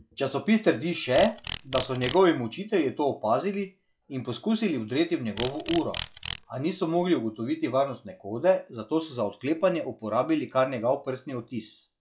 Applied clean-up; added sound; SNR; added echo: classical method log-MMSE.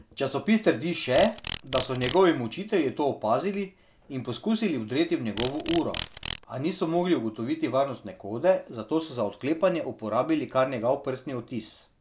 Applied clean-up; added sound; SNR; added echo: none; Insect; 12 dB; none.